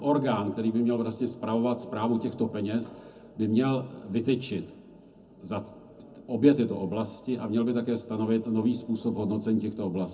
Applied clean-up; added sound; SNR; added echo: none; none; none; reverberation time 0.4 s.